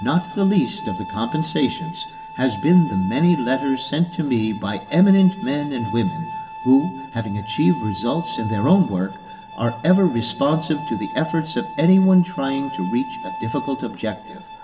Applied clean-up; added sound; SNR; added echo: none; Bowed string instrument; 13 dB; reverberation time 1.6 s.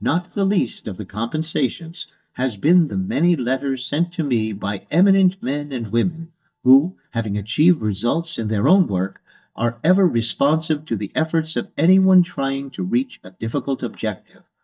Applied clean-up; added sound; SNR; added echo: neural mask model DeepFilterNet 3.